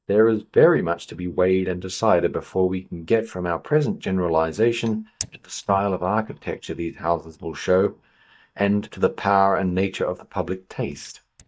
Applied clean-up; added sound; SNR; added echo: neural mask model DeepFilterNet 3.